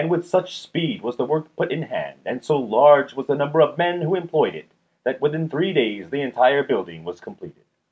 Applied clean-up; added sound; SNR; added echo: none; none; none; none.